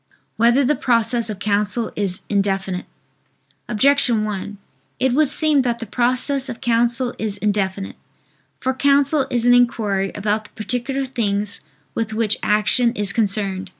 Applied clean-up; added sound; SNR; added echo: none; none; none; none.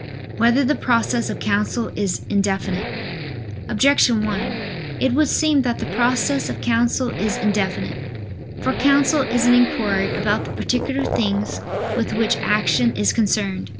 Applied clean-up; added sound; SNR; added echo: none; Zipper (clothing) + Accelerating, revving, vroom; 7 dB; none.